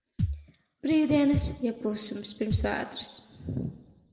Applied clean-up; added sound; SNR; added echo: none; Thump, thud; 4 dB; reverberation time 1.4 s.